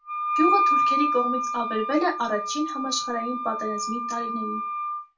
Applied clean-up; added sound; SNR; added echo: none; Wind instrument, woodwind instrument; -2 dB; reverberation time 0.2 s.